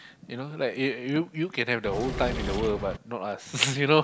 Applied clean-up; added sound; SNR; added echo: none; Engine / Mechanisms; 5 dB; none.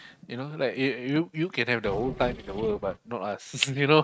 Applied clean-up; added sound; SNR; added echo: neural mask model RNNoise.